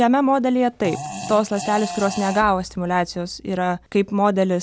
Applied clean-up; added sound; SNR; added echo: none; Fart; 13 dB; none.